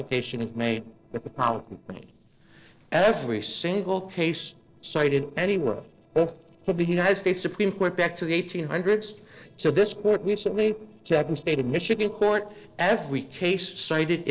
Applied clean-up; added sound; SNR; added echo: neural separator model SepFormer DNS4.